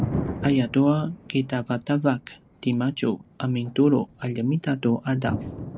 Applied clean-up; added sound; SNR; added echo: none; Thunder; 11 dB; none.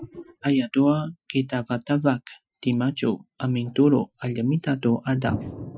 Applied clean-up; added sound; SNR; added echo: classical method Wiener filter.